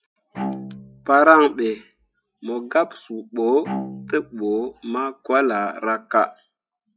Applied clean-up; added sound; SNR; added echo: classical method log-MMSE.